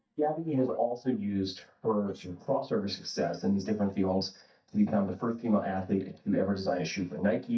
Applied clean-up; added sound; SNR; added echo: neural mask model DeepFilterNet 3.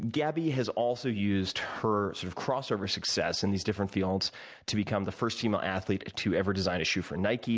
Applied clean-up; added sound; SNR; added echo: none; none; none; none.